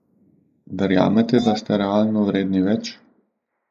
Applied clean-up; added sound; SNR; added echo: neural mask model Resemble Enhance denoiser.